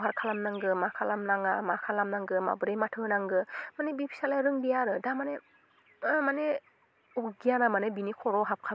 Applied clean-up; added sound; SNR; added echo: none; none; none; none.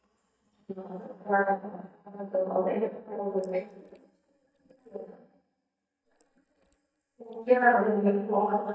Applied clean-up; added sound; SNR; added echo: neural mask model DeepFilterNet 3.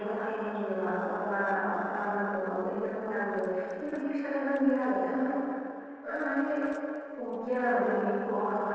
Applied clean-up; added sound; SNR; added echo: neural separator model SepFormer DNS4.